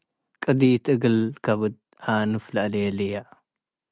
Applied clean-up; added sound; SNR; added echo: none; none; none; none.